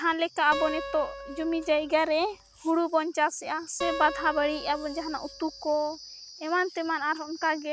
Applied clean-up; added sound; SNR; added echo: none; Acoustic guitar; 11 dB; none.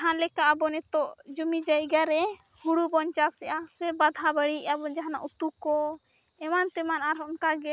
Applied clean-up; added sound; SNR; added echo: none; none; none; none.